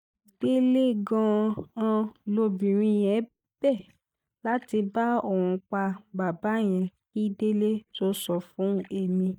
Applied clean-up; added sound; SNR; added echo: neural mask model DeepFilterNet 3.